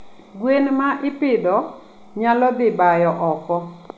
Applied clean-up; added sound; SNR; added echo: none; none; none; none.